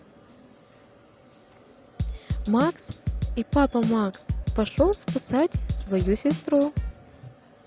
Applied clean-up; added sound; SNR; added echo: none; Drum / Drum kit; 3 dB; none.